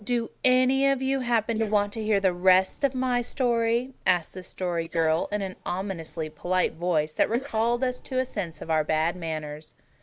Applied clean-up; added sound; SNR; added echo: neural mask model Resemble Enhance denoiser.